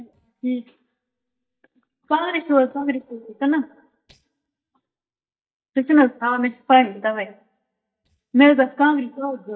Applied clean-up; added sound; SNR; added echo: neural mask model DeepFilterNet 3.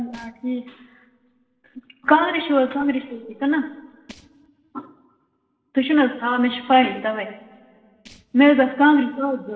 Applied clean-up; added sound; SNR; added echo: neural separator model SepFormer DNS4.